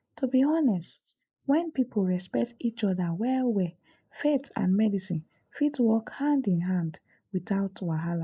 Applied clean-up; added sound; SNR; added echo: neural mask model Resemble Enhance denoiser.